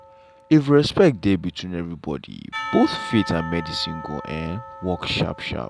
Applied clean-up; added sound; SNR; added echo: none; Percussion; 14 dB; none.